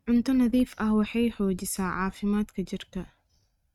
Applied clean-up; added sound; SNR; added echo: neural mask model RNNoise.